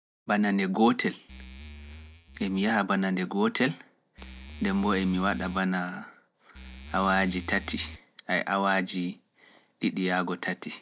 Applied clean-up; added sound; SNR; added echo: neural mask model DeepFilterNet 3.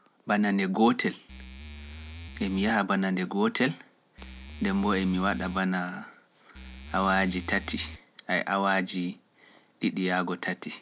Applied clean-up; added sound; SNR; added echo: none; Musical instrument; 13 dB; none.